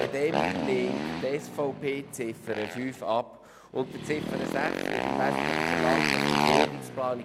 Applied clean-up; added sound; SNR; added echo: none; Motorcycle; -2 dB; none.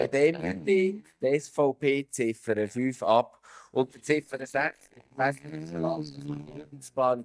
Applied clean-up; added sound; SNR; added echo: neural mask model DeepFilterNet 3.